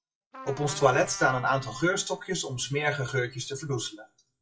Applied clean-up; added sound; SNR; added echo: classical method WPE with log-MMSE.